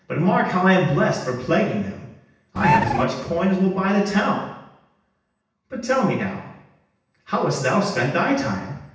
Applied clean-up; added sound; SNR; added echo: none; Bird; -2 dB; reverberation time 0.9 s.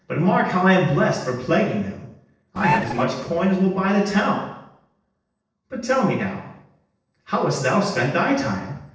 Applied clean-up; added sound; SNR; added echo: neural separator model SepFormer DNS4.